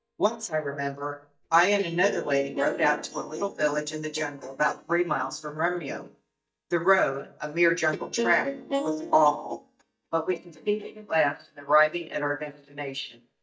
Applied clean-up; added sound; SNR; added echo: neural mask model DeepFilterNet 3.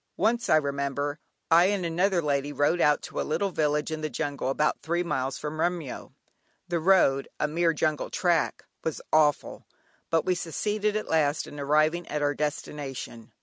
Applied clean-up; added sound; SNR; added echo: none; none; none; none.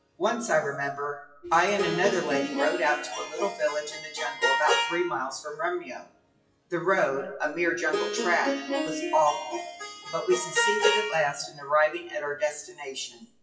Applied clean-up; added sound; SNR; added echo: classical method WPE with log-MMSE.